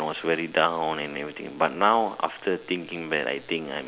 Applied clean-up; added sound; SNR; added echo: none; none; none; none.